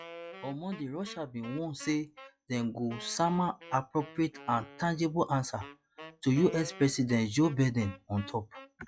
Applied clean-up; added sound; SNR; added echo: classical method log-MMSE.